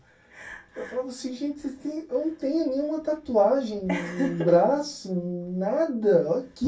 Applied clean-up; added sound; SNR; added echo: none; none; none; reverberation time 0.2 s.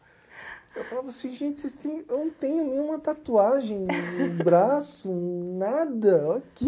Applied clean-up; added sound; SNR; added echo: none; none; none; none.